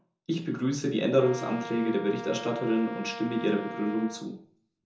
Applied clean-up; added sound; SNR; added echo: none; Brass instrument; 11 dB; reverberation time 0.6 s.